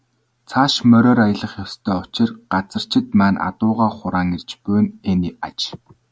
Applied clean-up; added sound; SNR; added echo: none; none; none; none.